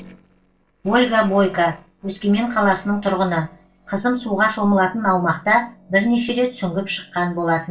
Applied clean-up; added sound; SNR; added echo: neural separator model SepFormer DNS4.